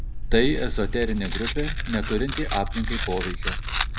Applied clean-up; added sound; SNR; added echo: none; Tearing; -1 dB; none.